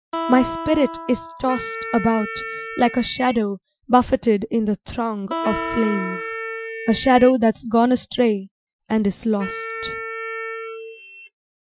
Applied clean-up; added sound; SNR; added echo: classical method Wiener filter.